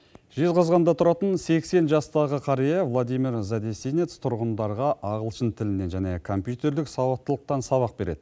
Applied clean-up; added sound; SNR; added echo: none; none; none; none.